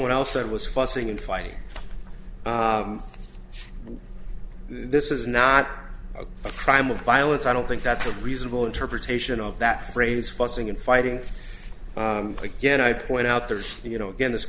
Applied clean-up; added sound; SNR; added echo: none; none; none; none.